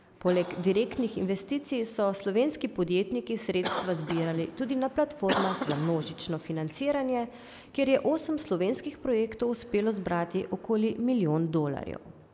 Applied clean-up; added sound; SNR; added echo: none; Cough; 13 dB; none.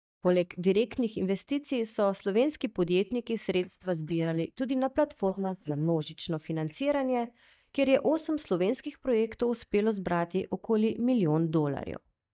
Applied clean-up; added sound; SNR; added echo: neural mask model DeepFilterNet 3.